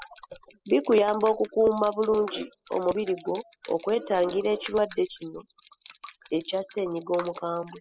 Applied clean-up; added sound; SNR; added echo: classical method spectral subtraction.